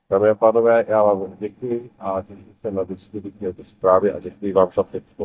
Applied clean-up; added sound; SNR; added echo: neural mask model DeepFilterNet 3.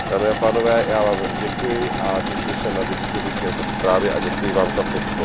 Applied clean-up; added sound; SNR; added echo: none; Engine / Mechanisms; 2 dB; none.